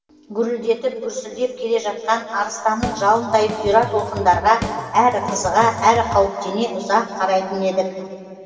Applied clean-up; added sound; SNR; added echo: none; Drum kit; 11 dB; reverberation time 2.3 s.